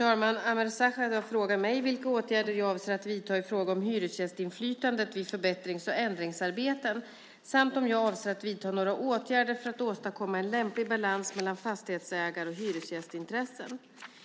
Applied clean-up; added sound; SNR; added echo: none; none; none; none.